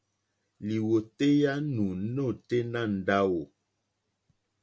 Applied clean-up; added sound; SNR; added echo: none; none; none; none.